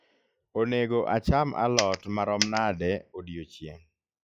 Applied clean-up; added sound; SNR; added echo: classical method log-MMSE.